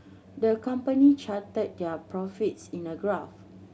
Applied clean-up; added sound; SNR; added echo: none; none; none; none.